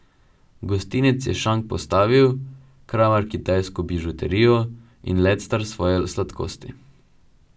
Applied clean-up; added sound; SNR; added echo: none; none; none; none.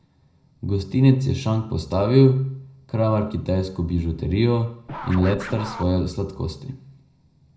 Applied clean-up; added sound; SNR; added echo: none; Scratching (performance technique); 15 dB; reverberation time 0.5 s.